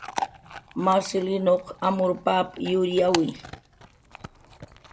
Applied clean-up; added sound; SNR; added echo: none; Chewing, mastication / Dog; 12 dB; none.